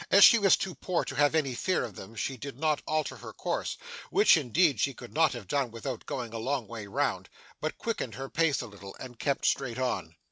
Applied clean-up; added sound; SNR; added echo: none; none; none; none.